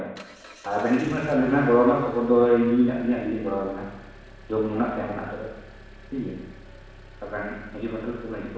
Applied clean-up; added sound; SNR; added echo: none; Engine; 20 dB; reverberation time 1.1 s.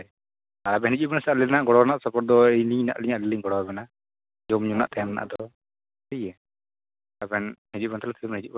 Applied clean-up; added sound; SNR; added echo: none; none; none; none.